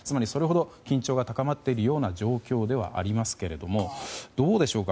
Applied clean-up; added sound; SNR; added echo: none; Fart; 17 dB; none.